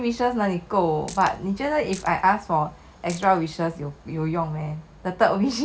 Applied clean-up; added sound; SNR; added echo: none; Coin (dropping); 18 dB; none.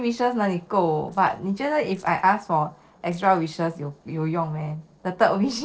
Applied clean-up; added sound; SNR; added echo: neural separator model SepFormer DNS4.